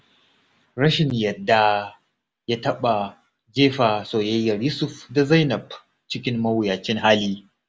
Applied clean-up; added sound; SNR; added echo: none; none; none; none.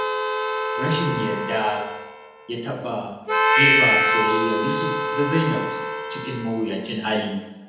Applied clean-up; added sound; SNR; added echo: none; Harmonica; -3 dB; reverberation time 0.9 s.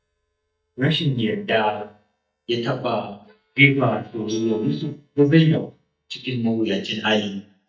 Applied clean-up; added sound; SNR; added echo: neural mask model DeepFilterNet 3.